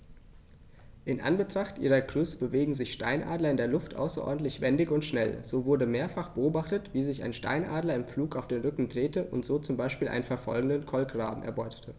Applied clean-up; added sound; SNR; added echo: none; none; none; none.